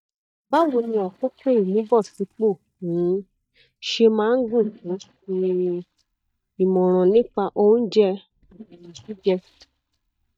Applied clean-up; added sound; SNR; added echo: neural mask model DeepFilterNet 3.